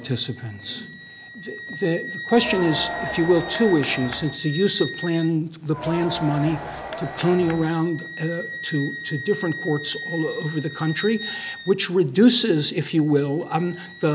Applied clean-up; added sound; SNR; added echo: none; Wind instrument, woodwind instrument + Crowd; 11 dB; none.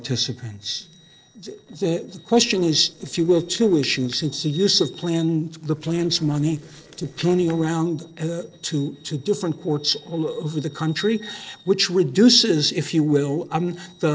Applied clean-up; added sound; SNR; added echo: neural separator model SepFormer DNS4.